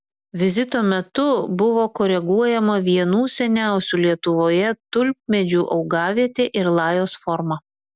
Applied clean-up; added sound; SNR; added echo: none; none; none; none.